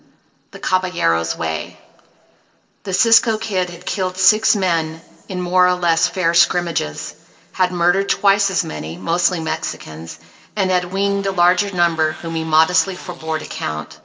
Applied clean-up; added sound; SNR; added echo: neural separator model SepFormer DNS4.